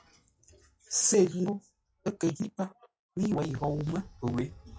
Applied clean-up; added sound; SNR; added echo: classical method log-MMSE.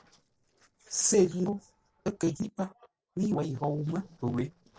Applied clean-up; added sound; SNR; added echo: neural separator model SepFormer DNS4.